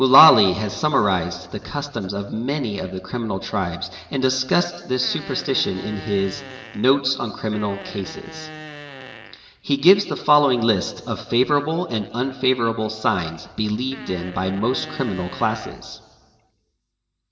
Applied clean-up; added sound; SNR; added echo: none; Fart; 16 dB; reverberation time 1.3 s.